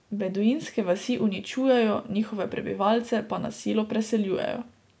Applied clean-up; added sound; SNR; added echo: none; none; none; none.